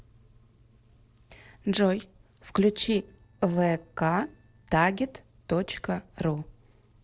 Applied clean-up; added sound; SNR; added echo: neural separator model SepFormer DNS4.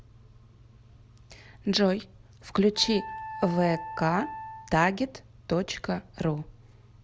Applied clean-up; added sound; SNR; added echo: none; Wind instrument, woodwind instrument; 12 dB; none.